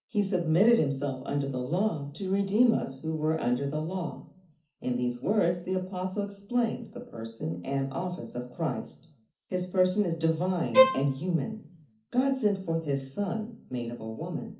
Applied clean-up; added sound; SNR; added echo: none; Bowed string instrument; -2 dB; reverberation time 0.4 s.